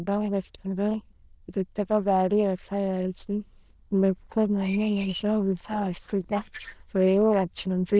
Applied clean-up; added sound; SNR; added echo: neural diffusion model UNIVERSE++.